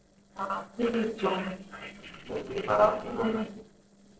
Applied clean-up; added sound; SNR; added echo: neural separator model SepFormer DNS4.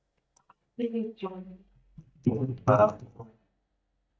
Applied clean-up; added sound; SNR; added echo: neural mask model DeepFilterNet 3.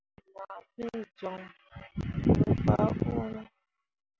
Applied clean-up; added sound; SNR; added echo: none; none; none; none.